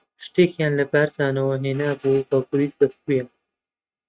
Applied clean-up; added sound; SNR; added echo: neural mask model RNNoise.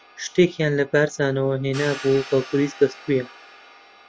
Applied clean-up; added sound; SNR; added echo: none; Hi-hat; 18 dB; none.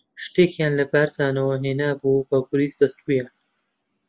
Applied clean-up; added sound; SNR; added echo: none; none; none; none.